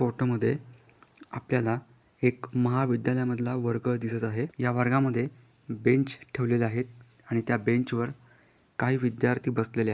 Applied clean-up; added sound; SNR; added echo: none; none; none; none.